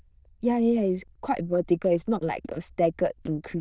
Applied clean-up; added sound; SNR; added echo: neural diffusion model UNIVERSE++.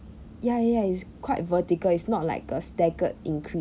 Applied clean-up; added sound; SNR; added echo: none; none; none; none.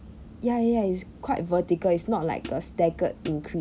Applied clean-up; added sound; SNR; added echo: none; Hi-hat; 15 dB; none.